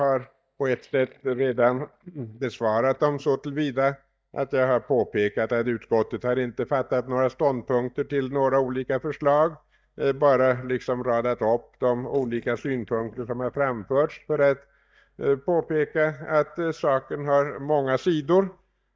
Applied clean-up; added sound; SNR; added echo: neural mask model DeepFilterNet 3.